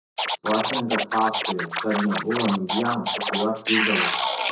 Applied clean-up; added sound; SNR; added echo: none; Scratching (performance technique); -1 dB; reverberation time 0.5 s.